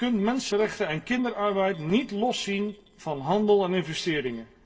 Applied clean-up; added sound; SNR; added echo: neural separator model SepFormer DNS4.